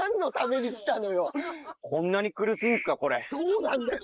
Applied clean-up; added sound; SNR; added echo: neural mask model Resemble Enhance denoiser.